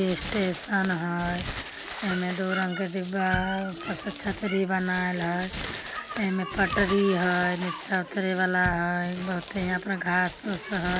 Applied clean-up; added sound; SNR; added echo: none; Crumpling, crinkling; 10 dB; none.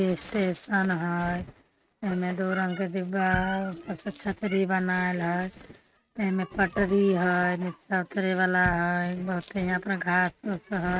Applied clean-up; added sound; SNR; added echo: neural mask model RNNoise.